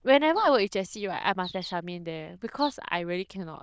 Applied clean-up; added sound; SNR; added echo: neural diffusion model UNIVERSE++.